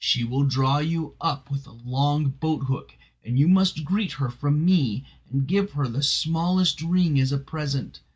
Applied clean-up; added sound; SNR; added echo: none; none; none; none.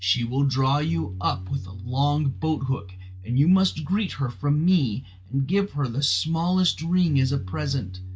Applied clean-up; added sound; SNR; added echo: none; Bass guitar; 13 dB; none.